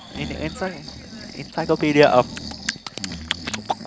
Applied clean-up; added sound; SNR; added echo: none; Breathing; 12 dB; none.